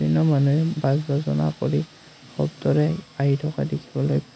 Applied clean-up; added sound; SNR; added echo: none; none; none; none.